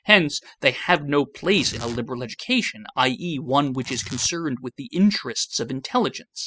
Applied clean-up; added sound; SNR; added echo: classical method spectral subtraction.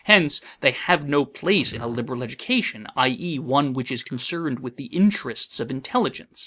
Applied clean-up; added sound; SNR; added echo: neural mask model Resemble Enhance denoiser.